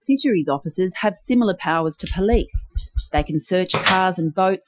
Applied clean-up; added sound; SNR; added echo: classical method Wiener filter.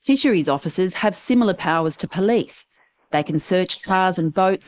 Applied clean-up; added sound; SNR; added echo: neural mask model Resemble Enhance denoiser.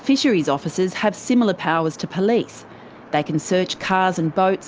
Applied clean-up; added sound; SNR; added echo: none; none; none; none.